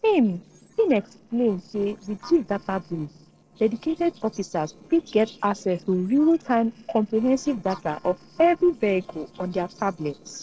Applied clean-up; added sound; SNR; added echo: neural separator model SepFormer DNS4.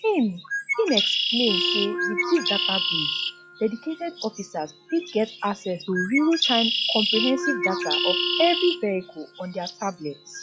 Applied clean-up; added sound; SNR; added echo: classical method log-MMSE.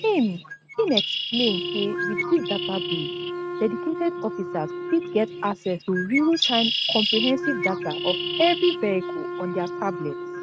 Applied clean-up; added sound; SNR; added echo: neural mask model RNNoise.